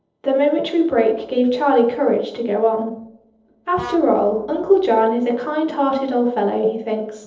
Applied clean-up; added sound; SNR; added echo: neural separator model SepFormer DNS4.